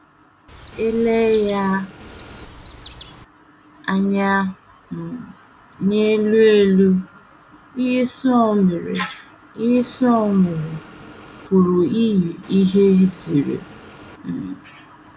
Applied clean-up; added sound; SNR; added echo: none; Chirp, tweet + Motor vehicle (road) / Engine; 20 dB; none.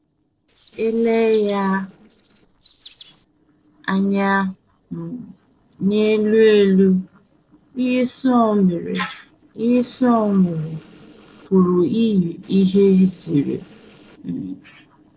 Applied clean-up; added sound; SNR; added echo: neural separator model SepFormer DNS4.